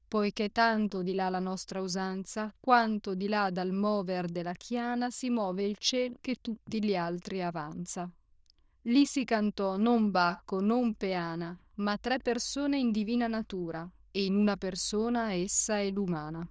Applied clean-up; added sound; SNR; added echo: neural diffusion model UNIVERSE++.